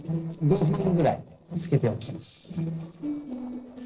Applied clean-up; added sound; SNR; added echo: neural separator model SepFormer DNS4.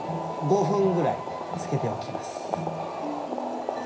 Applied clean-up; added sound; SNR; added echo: none; Boiling; 4 dB; reverberation time 0.5 s.